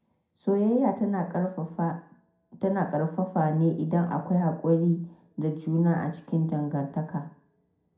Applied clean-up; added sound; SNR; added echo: none; none; none; reverberation time 0.4 s.